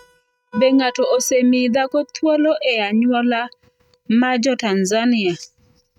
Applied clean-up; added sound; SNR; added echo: neural mask model RNNoise.